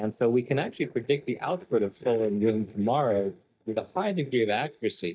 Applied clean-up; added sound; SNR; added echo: neural mask model DeepFilterNet 3.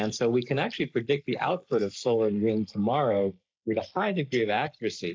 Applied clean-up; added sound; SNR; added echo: neural mask model Resemble Enhance denoiser.